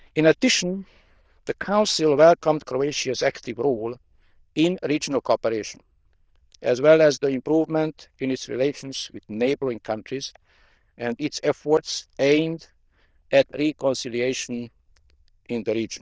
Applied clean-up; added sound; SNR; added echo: neural diffusion model UNIVERSE++.